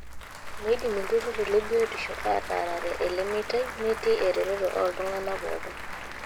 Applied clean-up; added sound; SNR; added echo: none; Applause / Crowd; 7 dB; none.